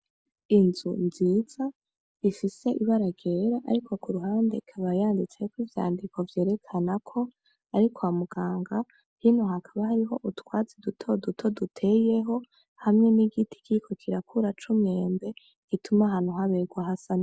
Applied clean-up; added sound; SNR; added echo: none; none; none; none.